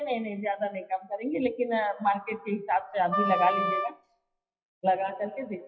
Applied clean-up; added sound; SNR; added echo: classical method WPE with log-MMSE.